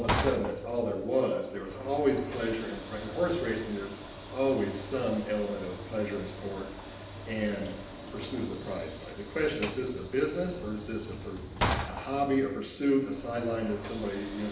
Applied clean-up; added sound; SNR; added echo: none; Sliding door / Train; 7 dB; reverberation time 0.8 s.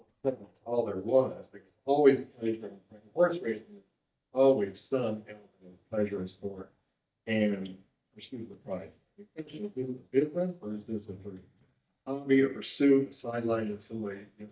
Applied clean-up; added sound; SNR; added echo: neural mask model DeepFilterNet 3.